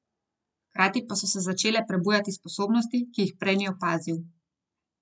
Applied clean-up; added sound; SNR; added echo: none; none; none; none.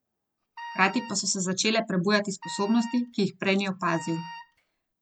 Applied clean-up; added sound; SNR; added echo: none; Wind instrument, woodwind instrument; 15 dB; none.